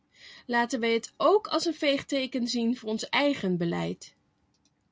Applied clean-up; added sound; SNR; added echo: none; none; none; none.